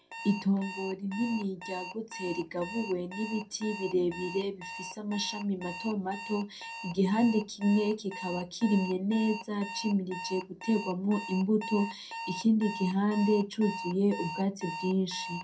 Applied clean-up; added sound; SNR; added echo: none; Alarm; 11 dB; reverberation time 0.2 s.